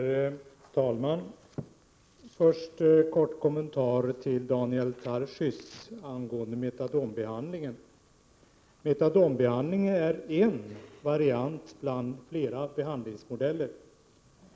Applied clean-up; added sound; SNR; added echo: none; none; none; none.